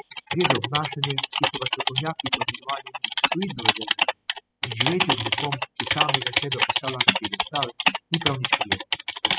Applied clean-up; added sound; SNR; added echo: classical method spectral subtraction.